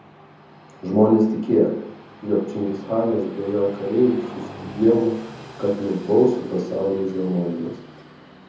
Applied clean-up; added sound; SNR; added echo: none; Train; 19 dB; reverberation time 0.7 s.